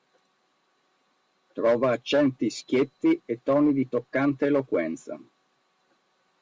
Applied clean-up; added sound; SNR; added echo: none; none; none; none.